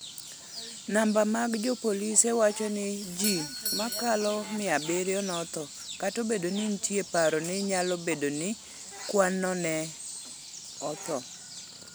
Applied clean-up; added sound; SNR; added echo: none; Doorbell; 15 dB; none.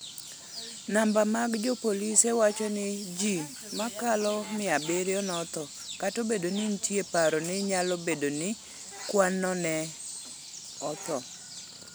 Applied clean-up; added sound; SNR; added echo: none; none; none; none.